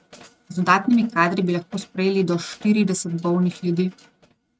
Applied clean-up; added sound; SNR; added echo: neural mask model RNNoise.